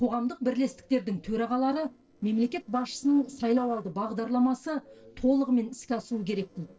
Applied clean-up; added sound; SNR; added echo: neural separator model SepFormer DNS4.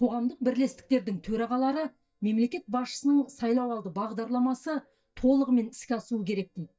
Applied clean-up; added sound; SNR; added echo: neural mask model DeepFilterNet 3.